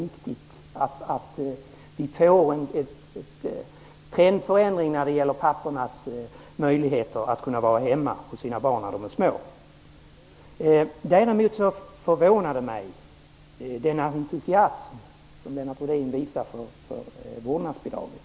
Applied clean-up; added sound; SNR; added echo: none; none; none; none.